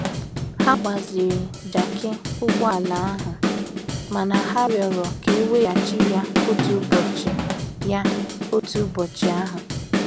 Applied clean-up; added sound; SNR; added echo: none; Drum / Drum kit; 0 dB; none.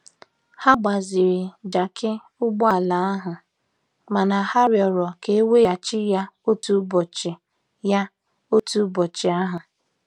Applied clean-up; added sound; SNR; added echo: none; none; none; none.